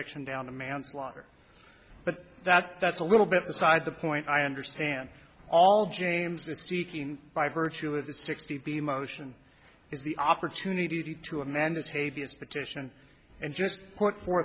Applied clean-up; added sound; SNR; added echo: none; none; none; none.